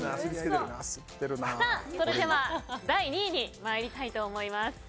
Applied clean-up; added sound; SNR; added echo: none; none; none; none.